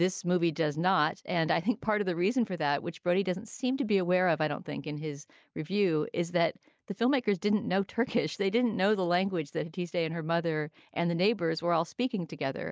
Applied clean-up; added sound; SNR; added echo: none; none; none; none.